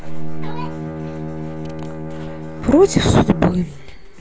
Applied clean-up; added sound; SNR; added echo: none; Bowed string instrument; 10 dB; none.